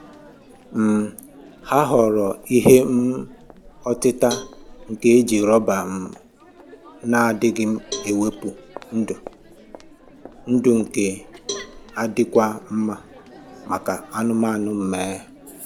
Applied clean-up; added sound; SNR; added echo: none; Crowd + Cowbell; 18 dB; none.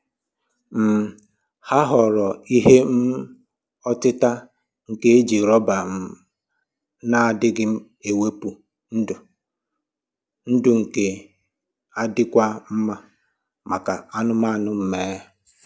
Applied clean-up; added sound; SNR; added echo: none; none; none; none.